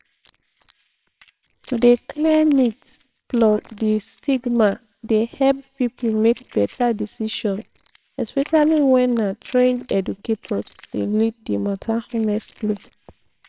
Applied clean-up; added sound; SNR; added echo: neural separator model SepFormer WHAMR!.